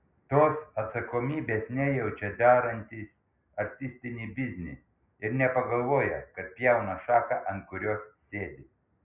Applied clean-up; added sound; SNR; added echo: none; none; none; none.